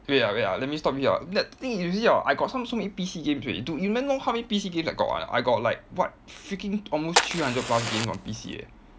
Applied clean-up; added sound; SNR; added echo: none; Fire; 2 dB; none.